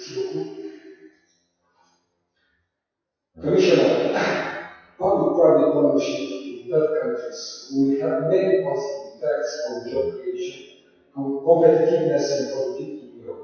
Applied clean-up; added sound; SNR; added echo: classical method WPE with log-MMSE.